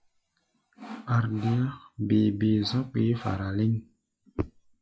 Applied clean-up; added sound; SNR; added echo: classical method log-MMSE.